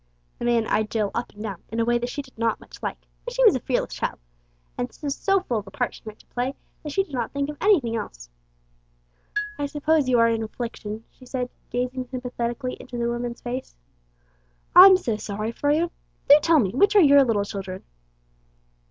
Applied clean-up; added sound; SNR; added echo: none; Marimba, xylophone; 13 dB; none.